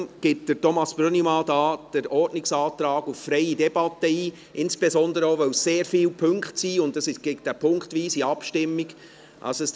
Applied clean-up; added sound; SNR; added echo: none; none; none; none.